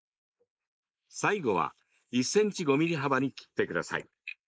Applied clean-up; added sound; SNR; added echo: neural mask model Resemble Enhance denoiser.